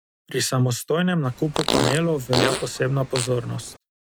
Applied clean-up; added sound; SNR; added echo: none; Fart; 3 dB; none.